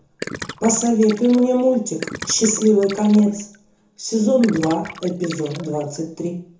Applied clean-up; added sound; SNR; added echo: none; Gurgling; 15 dB; reverberation time 0.6 s.